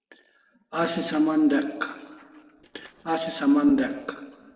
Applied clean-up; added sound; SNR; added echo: neural separator model SepFormer DNS4.